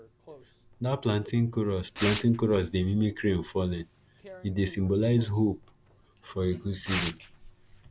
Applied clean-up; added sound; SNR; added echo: none; Tearing; 13 dB; none.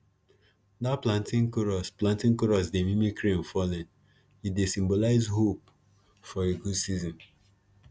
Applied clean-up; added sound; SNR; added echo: none; none; none; none.